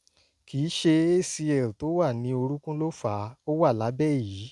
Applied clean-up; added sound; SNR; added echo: none; none; none; none.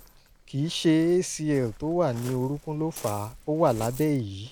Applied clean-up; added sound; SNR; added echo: none; Waves, surf; 20 dB; none.